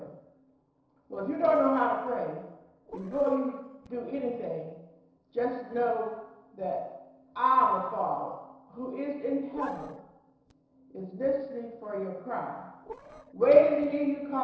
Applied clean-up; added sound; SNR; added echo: neural separator model SepFormer DNS4.